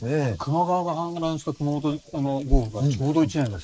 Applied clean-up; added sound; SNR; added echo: neural mask model Resemble Enhance denoiser.